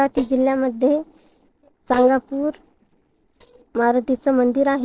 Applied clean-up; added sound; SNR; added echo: neural separator model SepFormer DNS4.